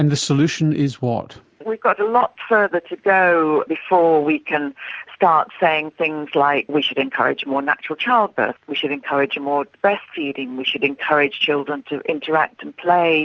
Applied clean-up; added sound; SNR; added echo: none; none; none; none.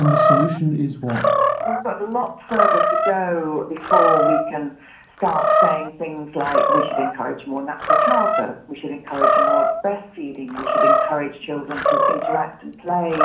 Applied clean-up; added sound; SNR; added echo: none; Animal; -4 dB; reverberation time 0.6 s.